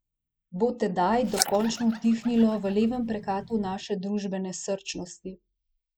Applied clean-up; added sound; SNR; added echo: neural mask model Resemble Enhance denoiser.